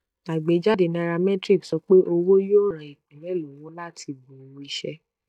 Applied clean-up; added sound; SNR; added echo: neural mask model DeepFilterNet 3.